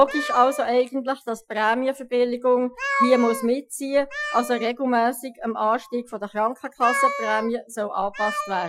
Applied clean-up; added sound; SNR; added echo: classical method Wiener filter.